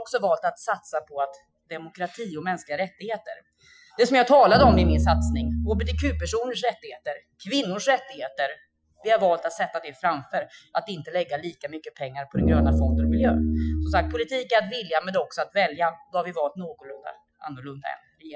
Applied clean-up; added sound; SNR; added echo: classical method Wiener filter.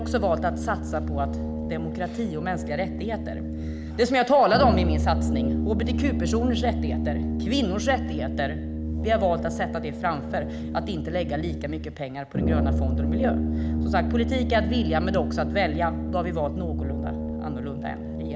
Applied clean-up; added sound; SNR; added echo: none; Brass instrument; 0 dB; none.